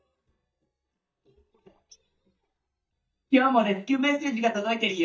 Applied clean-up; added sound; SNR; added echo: neural mask model DeepFilterNet 3.